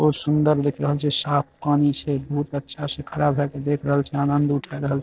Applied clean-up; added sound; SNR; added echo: neural separator model SepFormer DNS4.